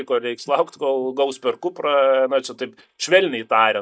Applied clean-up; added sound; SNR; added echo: neural mask model DeepFilterNet 3.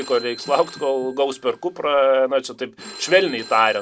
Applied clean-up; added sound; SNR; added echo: none; Telephone; 19 dB; none.